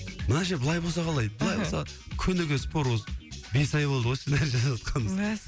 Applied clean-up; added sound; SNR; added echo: none; none; none; none.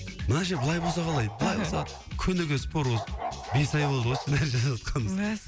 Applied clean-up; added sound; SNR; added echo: none; Bark; 10 dB; none.